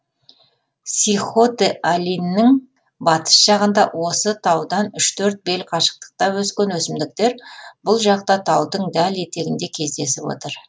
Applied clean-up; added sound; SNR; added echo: none; none; none; none.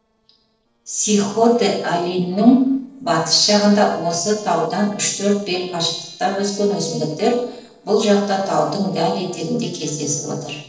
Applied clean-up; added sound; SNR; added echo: neural separator model SepFormer DNS4.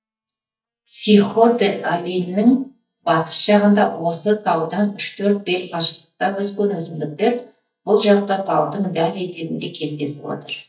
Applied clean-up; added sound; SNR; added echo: neural mask model DeepFilterNet 3.